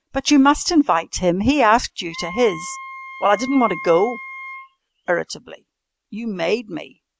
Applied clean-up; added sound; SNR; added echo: none; Wind instrument, woodwind instrument; 14 dB; none.